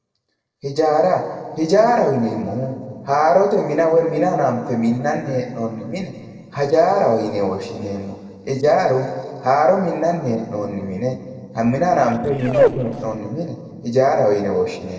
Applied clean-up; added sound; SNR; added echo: neural separator model SepFormer DNS4.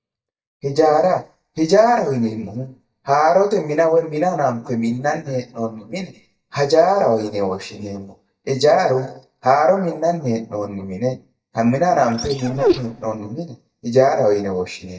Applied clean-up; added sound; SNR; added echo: neural mask model DeepFilterNet 3.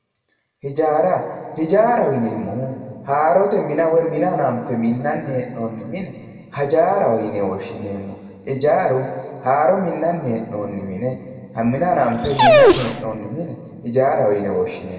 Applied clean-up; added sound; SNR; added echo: none; Dog; -4 dB; reverberation time 2.2 s.